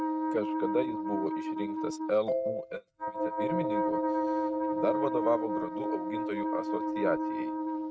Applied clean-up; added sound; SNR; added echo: neural mask model RNNoise.